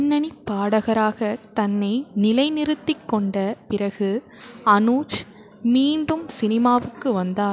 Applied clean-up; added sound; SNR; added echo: none; none; none; none.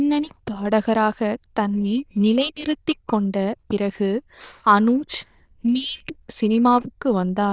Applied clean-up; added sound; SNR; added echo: neural diffusion model UNIVERSE++.